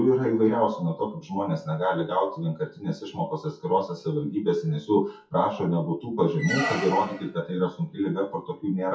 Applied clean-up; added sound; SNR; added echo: classical method WPE with log-MMSE.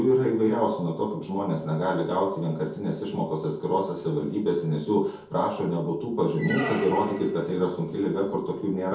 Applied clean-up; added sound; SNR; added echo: none; Squeak; 11 dB; reverberation time 0.6 s.